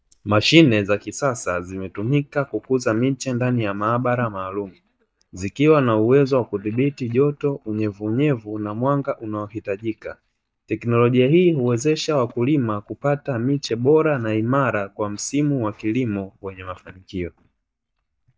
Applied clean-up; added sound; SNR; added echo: neural mask model DeepFilterNet 3.